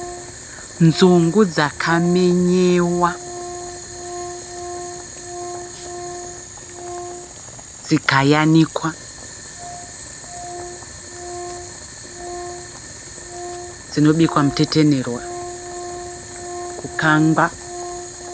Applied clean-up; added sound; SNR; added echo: none; Boiling + Organ; 11 dB; none.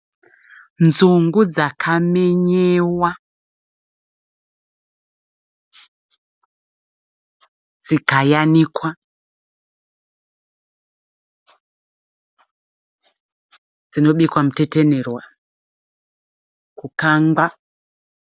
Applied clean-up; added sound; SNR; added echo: none; none; none; none.